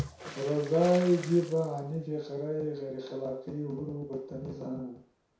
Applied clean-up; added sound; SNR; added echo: none; Water / Splash, splatter; 16 dB; reverberation time 0.6 s.